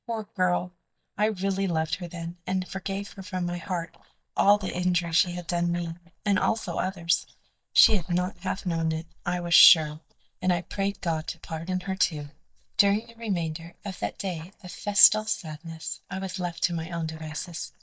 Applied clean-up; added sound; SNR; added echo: neural mask model DeepFilterNet 3.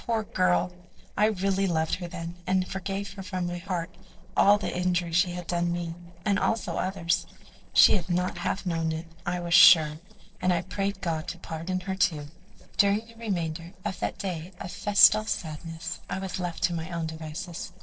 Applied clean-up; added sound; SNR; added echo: neural separator model SepFormer DNS4.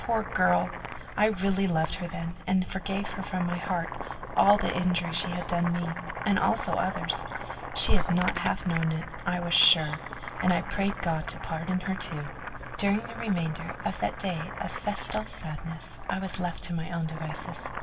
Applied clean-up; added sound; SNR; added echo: none; Boiling; 10 dB; reverberation time 1.5 s.